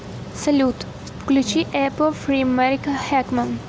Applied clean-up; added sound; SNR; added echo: none; none; none; none.